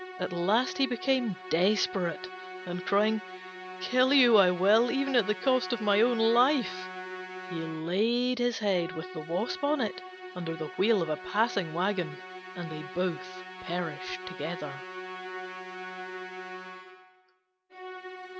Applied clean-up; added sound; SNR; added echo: none; Musical instrument; 11 dB; none.